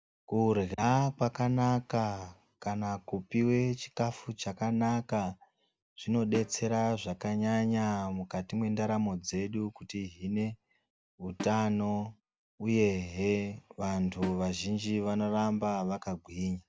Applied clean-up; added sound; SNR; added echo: none; Snare drum; 15 dB; none.